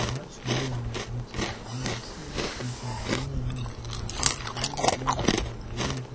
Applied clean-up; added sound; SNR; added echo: none; Chewing, mastication; -5 dB; reverberation time 0.1 s.